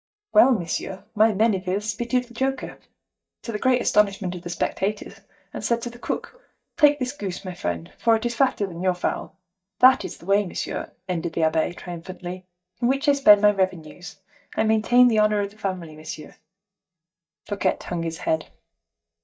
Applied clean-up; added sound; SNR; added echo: neural mask model DeepFilterNet 3.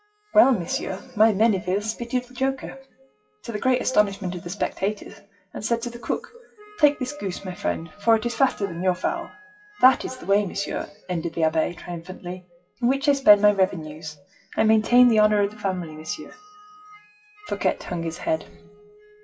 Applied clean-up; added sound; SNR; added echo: classical method WPE with log-MMSE.